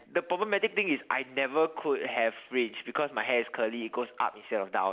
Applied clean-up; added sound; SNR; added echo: none; none; none; none.